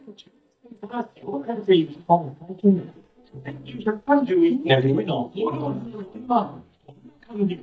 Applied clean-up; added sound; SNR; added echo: neural mask model DeepFilterNet 3.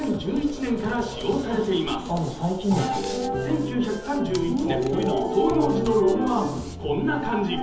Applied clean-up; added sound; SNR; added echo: none; Hands; 16 dB; reverberation time 0.8 s.